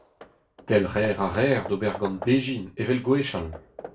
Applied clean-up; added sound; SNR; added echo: none; Hammer / Wood; 17 dB; reverberation time 0.2 s.